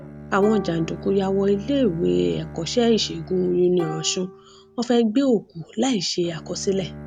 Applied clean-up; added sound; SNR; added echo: none; Plucked string instrument + Bowed string instrument; 15 dB; none.